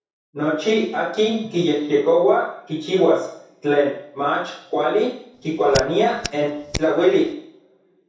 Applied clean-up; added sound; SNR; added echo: none; Hands; 12 dB; reverberation time 0.6 s.